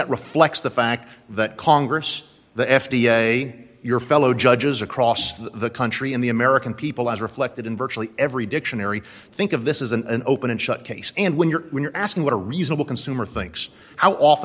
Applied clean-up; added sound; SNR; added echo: none; none; none; none.